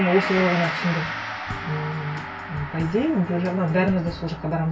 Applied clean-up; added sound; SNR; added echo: none; Gong; 8 dB; reverberation time 0.2 s.